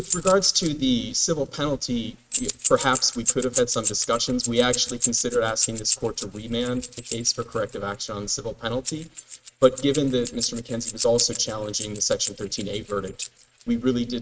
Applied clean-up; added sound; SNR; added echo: neural mask model RNNoise.